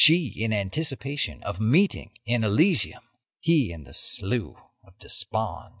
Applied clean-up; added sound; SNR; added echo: none; none; none; none.